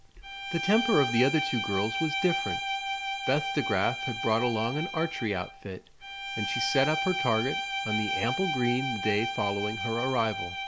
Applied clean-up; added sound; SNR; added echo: none; Bowed string instrument; 3 dB; none.